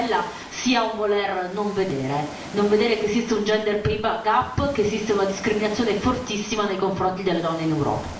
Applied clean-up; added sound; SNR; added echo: none; Ocean; 17 dB; reverberation time 0.6 s.